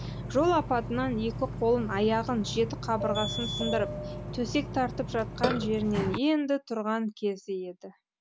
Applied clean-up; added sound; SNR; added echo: none; Burping, eructation; 6 dB; none.